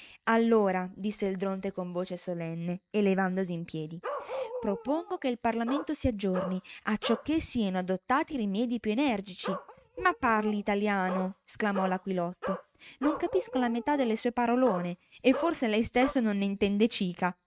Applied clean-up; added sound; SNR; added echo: neural mask model RNNoise.